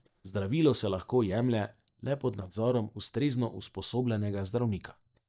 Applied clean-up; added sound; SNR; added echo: neural mask model DeepFilterNet 3.